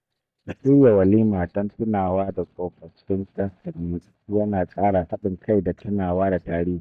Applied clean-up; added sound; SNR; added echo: neural mask model DeepFilterNet 3.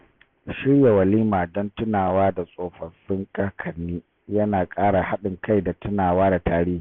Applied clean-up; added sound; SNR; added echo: none; none; none; none.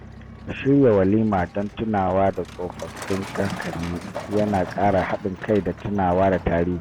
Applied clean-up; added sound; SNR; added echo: none; Truck; 14 dB; none.